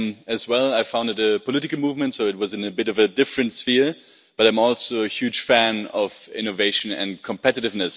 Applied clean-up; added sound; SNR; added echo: none; none; none; none.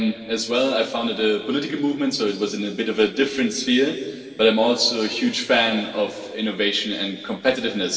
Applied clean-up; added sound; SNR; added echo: none; none; none; reverberation time 2.3 s.